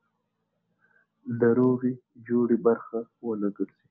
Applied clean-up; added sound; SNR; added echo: none; none; none; none.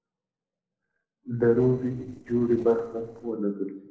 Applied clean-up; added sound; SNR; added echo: neural separator model SepFormer DNS4.